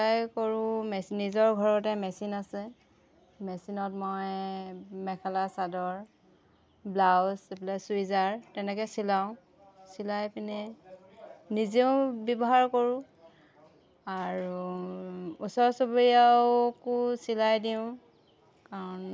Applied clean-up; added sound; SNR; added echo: none; none; none; none.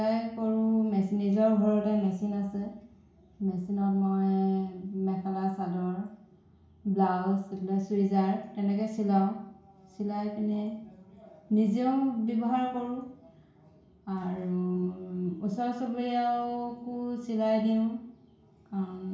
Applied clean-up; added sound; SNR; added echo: none; none; none; reverberation time 0.6 s.